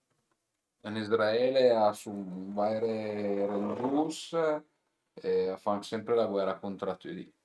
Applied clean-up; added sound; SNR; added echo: neural mask model RNNoise.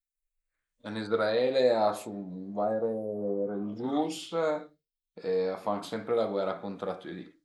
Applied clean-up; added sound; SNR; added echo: neural mask model Resemble Enhance denoiser.